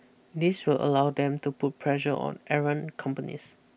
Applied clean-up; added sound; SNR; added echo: none; none; none; none.